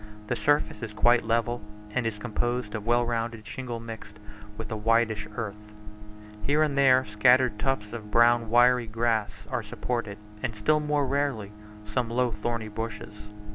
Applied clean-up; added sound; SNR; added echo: none; Bowed string instrument; 19 dB; none.